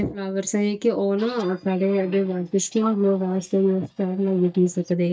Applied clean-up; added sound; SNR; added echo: neural mask model DeepFilterNet 3.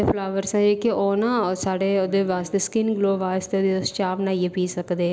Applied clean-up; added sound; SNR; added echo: none; none; none; none.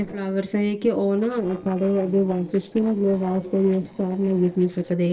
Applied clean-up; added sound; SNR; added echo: neural separator model SepFormer DNS4.